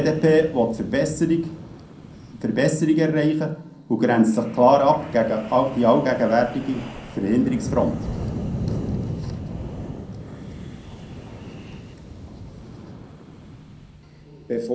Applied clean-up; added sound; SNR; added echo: none; Wind; 11 dB; reverberation time 0.5 s.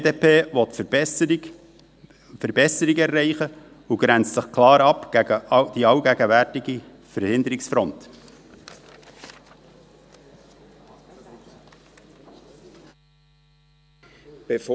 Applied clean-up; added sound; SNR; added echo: none; none; none; none.